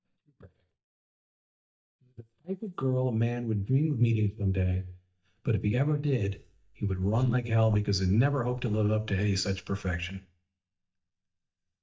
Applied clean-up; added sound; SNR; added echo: neural mask model DeepFilterNet 3.